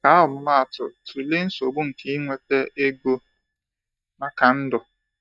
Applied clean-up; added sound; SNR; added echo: neural mask model DeepFilterNet 3.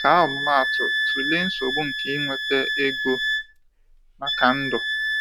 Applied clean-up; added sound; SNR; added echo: none; Wind instrument, woodwind instrument; 1 dB; none.